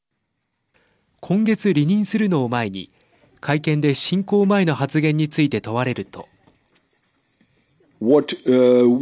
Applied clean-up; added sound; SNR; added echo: none; none; none; none.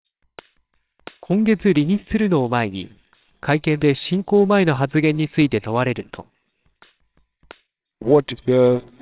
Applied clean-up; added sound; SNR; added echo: neural separator model SepFormer WHAMR!.